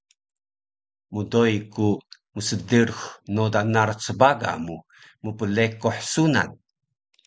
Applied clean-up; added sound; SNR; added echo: none; none; none; none.